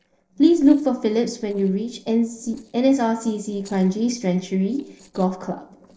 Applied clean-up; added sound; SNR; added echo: neural separator model SepFormer DNS4.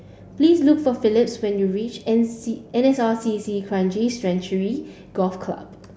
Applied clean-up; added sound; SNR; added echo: none; none; none; none.